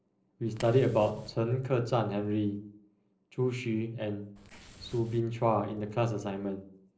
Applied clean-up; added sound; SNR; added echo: neural separator model SepFormer DNS4.